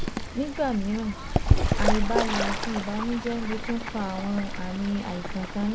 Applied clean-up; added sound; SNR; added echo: none; Bird / Fowl; -3 dB; none.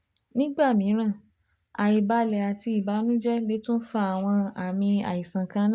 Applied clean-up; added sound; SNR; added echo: none; none; none; none.